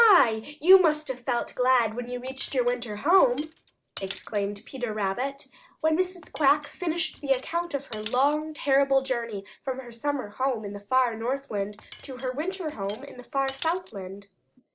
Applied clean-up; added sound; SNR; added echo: none; Cutlery, silverware; 13 dB; none.